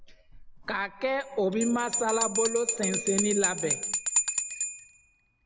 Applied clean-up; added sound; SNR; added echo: none; Bell; 1 dB; none.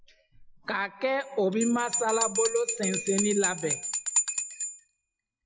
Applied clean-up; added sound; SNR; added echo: classical method log-MMSE.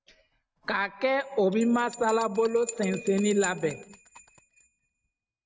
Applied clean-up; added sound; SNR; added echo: neural mask model RNNoise.